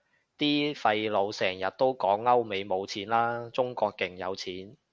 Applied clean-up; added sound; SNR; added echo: none; none; none; none.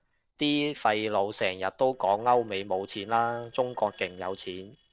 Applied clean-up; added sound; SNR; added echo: neural separator model SepFormer DNS4.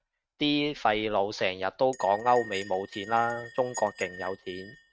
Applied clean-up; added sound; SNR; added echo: neural mask model RNNoise.